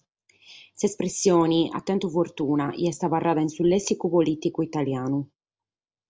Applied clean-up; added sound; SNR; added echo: none; none; none; none.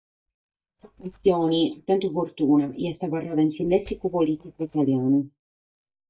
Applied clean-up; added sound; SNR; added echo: neural mask model DeepFilterNet 3.